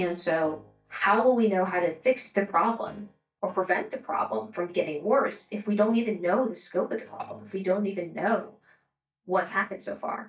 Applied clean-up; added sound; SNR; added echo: neural mask model DeepFilterNet 3.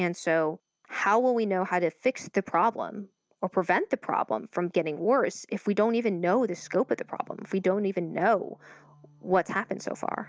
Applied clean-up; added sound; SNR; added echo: none; none; none; none.